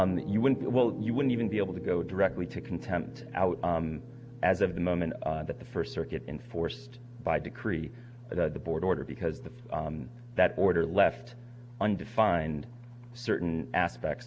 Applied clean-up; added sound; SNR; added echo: none; Piano; 17 dB; none.